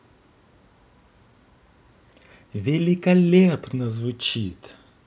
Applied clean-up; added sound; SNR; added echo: none; none; none; none.